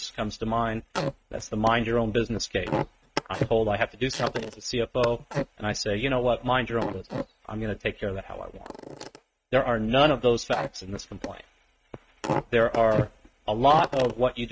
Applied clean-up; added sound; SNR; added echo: neural mask model RNNoise.